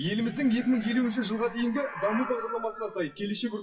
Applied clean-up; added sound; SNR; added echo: classical method WPE with log-MMSE.